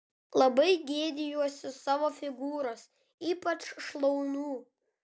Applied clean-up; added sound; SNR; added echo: none; none; none; none.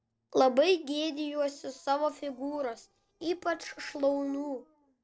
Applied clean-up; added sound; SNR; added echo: neural separator model SepFormer DNS4.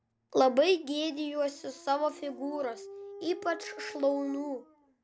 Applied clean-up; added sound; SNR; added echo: none; Dog; 17 dB; none.